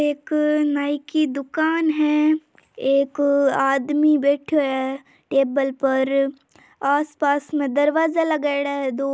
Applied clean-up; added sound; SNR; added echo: none; none; none; none.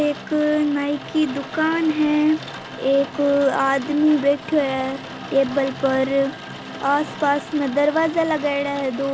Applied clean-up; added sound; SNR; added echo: none; Rain; 13 dB; none.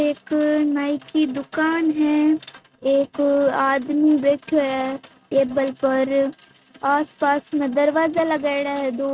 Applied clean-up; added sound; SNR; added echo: neural mask model RNNoise.